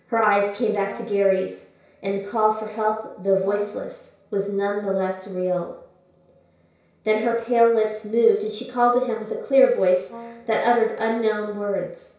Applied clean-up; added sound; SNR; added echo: none; Brass instrument; 18 dB; reverberation time 0.6 s.